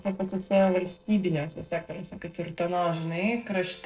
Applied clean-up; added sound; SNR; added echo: neural separator model SepFormer DNS4.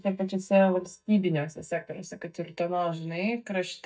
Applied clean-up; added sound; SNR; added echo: neural mask model DeepFilterNet 3.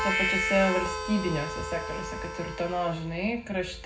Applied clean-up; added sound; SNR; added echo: none; Harmonica; 3 dB; reverberation time 0.3 s.